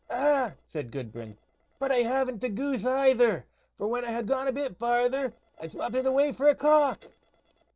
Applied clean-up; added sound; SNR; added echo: neural separator model SepFormer DNS4.